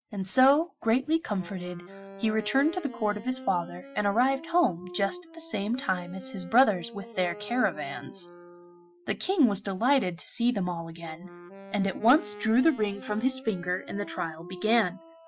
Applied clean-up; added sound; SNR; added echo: classical method Wiener filter.